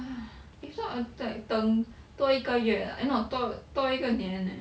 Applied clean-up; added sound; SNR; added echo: none; none; none; none.